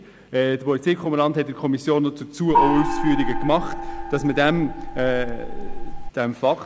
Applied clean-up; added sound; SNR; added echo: none; Gong; 1 dB; none.